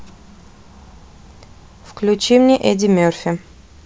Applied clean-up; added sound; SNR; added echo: none; none; none; none.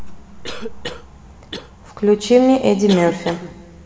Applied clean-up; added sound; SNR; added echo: none; Cough; 16 dB; reverberation time 1.5 s.